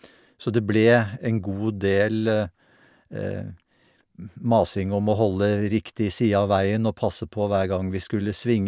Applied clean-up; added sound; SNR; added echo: none; none; none; none.